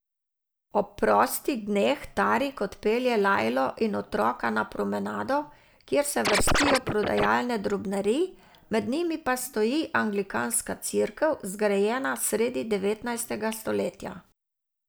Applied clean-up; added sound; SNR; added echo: none; Scratching (performance technique); -2 dB; none.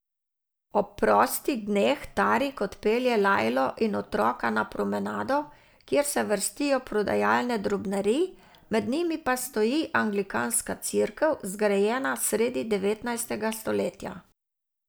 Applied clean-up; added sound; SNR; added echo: none; none; none; none.